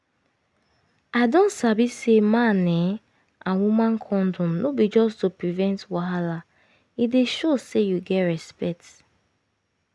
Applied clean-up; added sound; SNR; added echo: none; none; none; none.